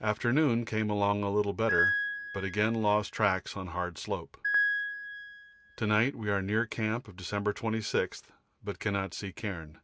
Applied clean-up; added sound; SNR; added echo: none; Piano; 3 dB; none.